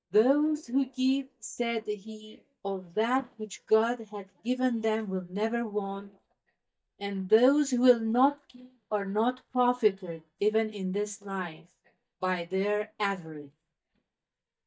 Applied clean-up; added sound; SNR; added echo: neural mask model DeepFilterNet 3.